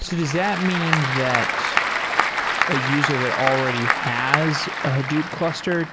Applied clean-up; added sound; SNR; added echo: none; Applause / Crowd; 0 dB; none.